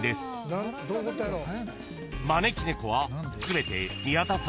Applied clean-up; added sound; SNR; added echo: none; none; none; none.